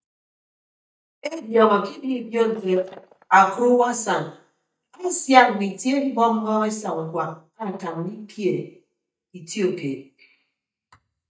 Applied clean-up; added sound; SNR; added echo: neural mask model DeepFilterNet 3.